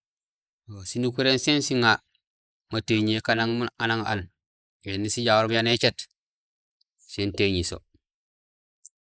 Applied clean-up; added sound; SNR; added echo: neural mask model Resemble Enhance denoiser.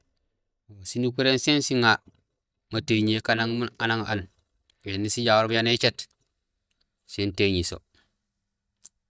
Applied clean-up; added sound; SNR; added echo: neural mask model DeepFilterNet 3.